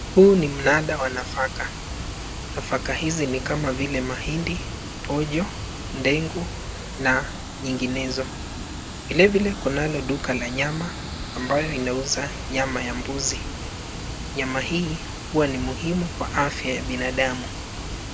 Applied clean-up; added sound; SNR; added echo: none; Water; 8 dB; none.